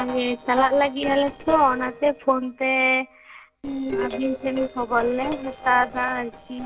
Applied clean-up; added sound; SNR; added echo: neural separator model SepFormer DNS4.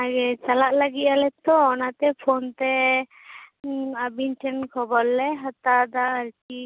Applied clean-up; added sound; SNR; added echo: none; none; none; none.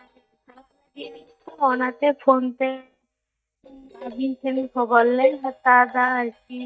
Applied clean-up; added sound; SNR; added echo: neural mask model DeepFilterNet 3.